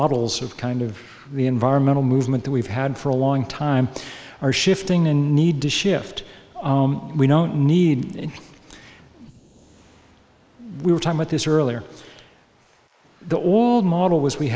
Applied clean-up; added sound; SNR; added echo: neural mask model Resemble Enhance denoiser.